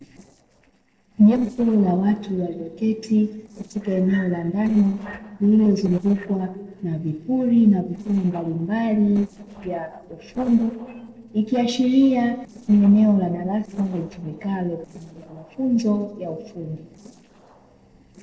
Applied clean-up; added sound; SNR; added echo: neural separator model SepFormer DNS4.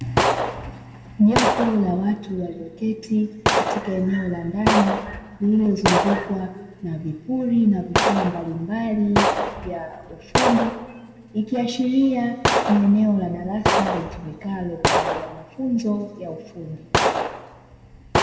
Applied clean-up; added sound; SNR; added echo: none; Gunshot, gunfire; 2 dB; reverberation time 1.4 s.